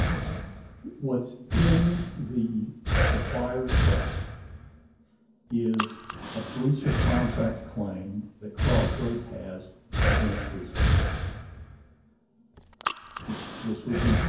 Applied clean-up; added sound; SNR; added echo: none; Breathing; -3 dB; reverberation time 0.6 s.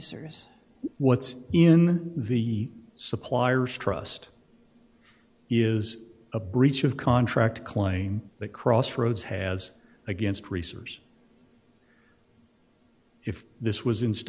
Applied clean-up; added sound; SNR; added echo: none; none; none; none.